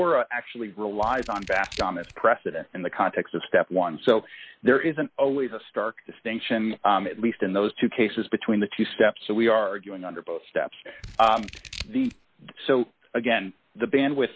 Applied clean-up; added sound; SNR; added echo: none; Scissors; 16 dB; none.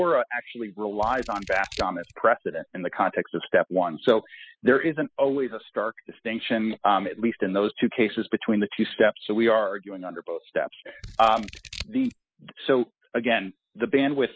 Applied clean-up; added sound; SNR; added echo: classical method spectral subtraction.